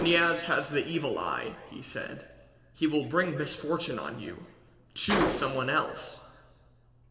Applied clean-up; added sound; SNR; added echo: none; Gunshot, gunfire; 9 dB; reverberation time 1.7 s.